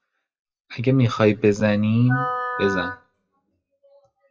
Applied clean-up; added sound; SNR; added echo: classical method WPE with log-MMSE.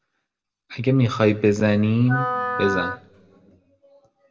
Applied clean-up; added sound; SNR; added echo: none; Wind instrument, woodwind instrument; 6 dB; reverberation time 0.8 s.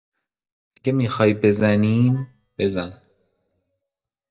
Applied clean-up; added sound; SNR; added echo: neural mask model DeepFilterNet 3.